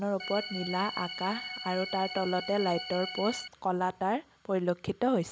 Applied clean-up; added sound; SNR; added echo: none; Organ; 8 dB; none.